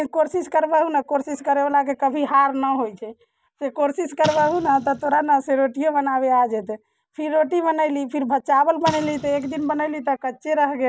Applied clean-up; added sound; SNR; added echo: none; Explosion; 16 dB; none.